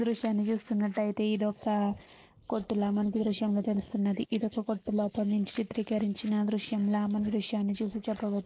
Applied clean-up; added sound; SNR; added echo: neural mask model Resemble Enhance denoiser.